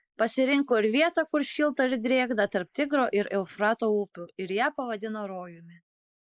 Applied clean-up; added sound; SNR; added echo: neural mask model Resemble Enhance denoiser.